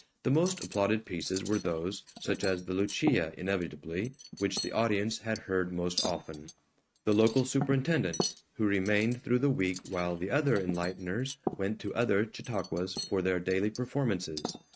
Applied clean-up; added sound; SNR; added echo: neural mask model RNNoise.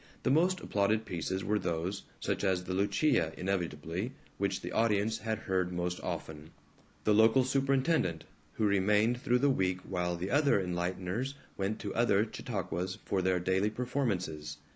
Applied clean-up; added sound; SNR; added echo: none; none; none; none.